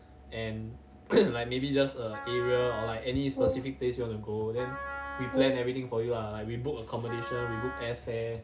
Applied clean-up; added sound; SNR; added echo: none; Wind instrument, woodwind instrument + Brass instrument; 7 dB; none.